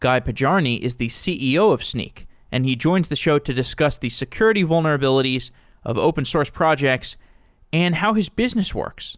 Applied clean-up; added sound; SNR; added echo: none; none; none; none.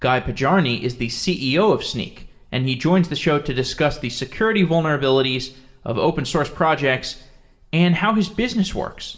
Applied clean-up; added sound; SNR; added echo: none; none; none; reverberation time 0.6 s.